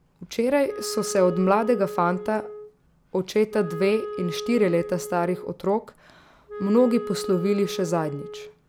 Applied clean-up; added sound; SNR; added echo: none; Wind instrument, woodwind instrument; 11 dB; none.